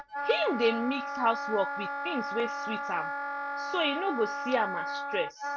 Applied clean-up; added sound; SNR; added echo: none; Wind instrument, woodwind instrument; 3 dB; none.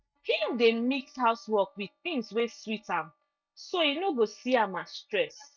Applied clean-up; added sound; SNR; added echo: neural mask model DeepFilterNet 3.